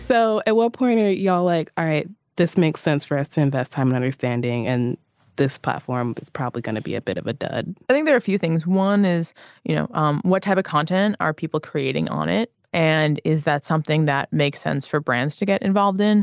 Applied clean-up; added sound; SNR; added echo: none; none; none; none.